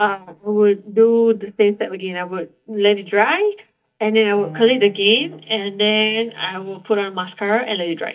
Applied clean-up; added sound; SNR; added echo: neural mask model DeepFilterNet 3.